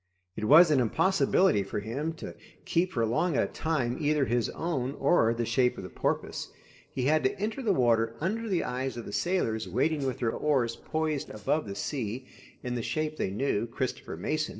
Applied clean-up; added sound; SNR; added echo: neural separator model SepFormer DNS4.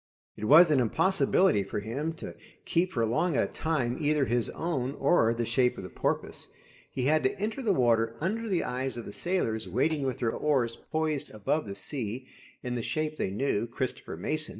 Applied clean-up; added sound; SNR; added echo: neural mask model DeepFilterNet 3.